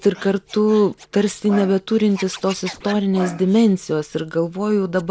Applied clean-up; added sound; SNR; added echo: none; Scratching (performance technique); 18 dB; none.